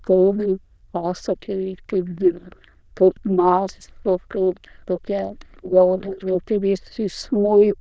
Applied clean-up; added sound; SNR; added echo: neural diffusion model UNIVERSE++.